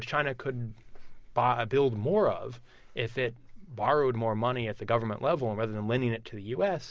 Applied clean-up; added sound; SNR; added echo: none; none; none; none.